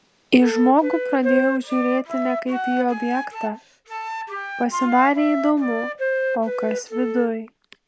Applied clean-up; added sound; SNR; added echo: none; Wind instrument, woodwind instrument; 5 dB; none.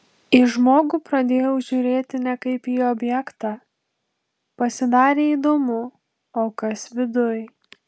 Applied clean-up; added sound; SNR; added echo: none; none; none; none.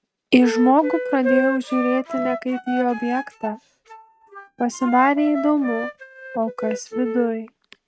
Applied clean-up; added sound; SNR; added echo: neural mask model RNNoise.